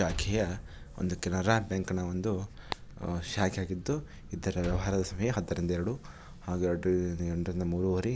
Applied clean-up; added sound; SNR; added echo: none; Liquid; 14 dB; none.